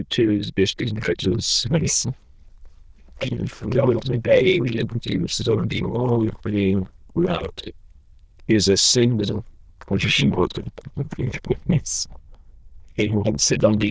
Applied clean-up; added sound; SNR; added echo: neural diffusion model UNIVERSE++.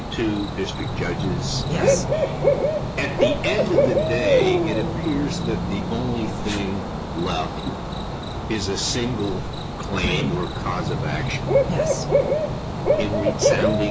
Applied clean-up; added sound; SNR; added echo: none; Cricket / Bird; -4 dB; none.